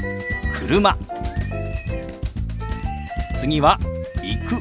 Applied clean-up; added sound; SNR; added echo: none; Livestock, farm animals, working animals; 16 dB; none.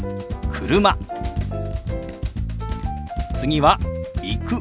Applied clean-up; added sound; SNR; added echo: none; none; none; none.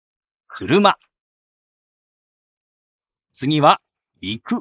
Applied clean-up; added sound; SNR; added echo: neural mask model Resemble Enhance denoiser.